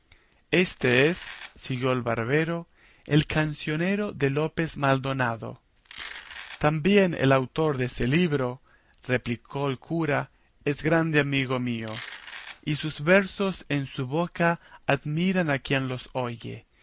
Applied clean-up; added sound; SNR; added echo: none; Domestic sounds, home sounds; 16 dB; none.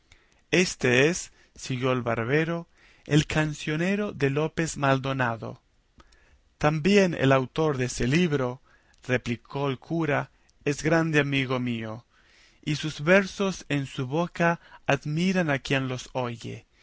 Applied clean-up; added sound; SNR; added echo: none; none; none; none.